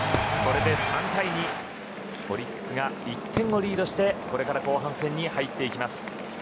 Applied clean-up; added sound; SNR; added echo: none; Fireworks; 13 dB; none.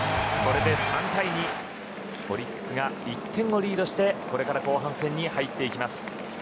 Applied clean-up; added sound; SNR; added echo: none; none; none; none.